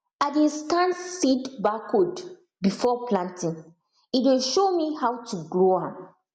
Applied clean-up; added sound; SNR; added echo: none; none; none; none.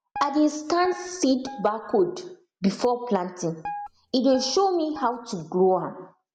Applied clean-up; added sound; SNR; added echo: none; Guitar; 14 dB; none.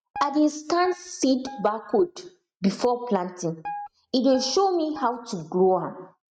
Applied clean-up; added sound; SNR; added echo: neural mask model RNNoise.